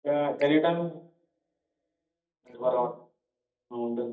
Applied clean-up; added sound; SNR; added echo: neural mask model DeepFilterNet 3.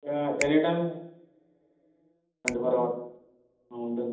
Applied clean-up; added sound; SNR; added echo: none; Finger snapping; 12 dB; reverberation time 0.8 s.